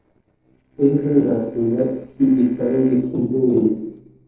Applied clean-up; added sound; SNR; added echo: neural separator model SepFormer DNS4.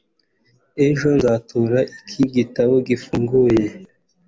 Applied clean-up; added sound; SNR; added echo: none; none; none; none.